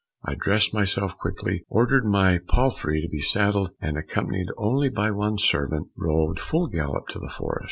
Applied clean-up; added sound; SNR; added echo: none; none; none; none.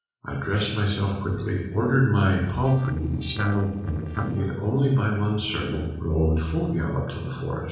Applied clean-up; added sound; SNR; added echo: neural separator model SepFormer DNS4.